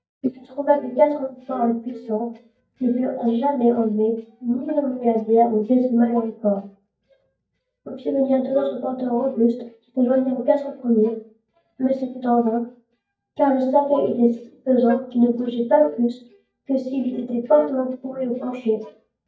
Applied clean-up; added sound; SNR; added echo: neural mask model DeepFilterNet 3.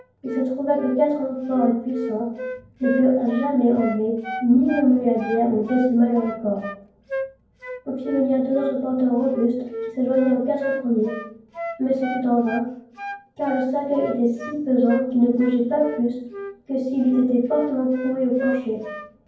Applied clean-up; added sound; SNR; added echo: none; Wind instrument, woodwind instrument; 12 dB; reverberation time 0.9 s.